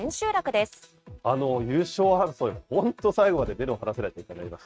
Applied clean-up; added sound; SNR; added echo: neural mask model RNNoise.